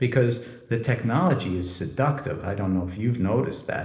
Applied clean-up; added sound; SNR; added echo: neural separator model SepFormer DNS4.